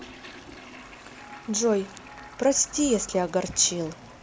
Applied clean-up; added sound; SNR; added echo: none; Toilet flush; 20 dB; none.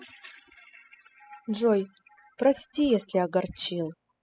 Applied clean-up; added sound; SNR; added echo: classical method spectral subtraction.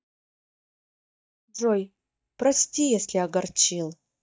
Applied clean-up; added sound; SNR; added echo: neural mask model DeepFilterNet 3.